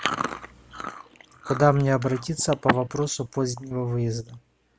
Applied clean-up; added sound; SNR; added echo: none; Chewing, mastication; 7 dB; none.